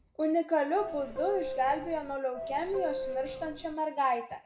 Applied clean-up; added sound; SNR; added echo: none; Subway, metro, underground / Doorbell; 6 dB; reverberation time 0.5 s.